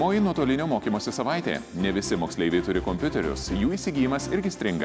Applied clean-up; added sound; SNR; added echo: none; none; none; none.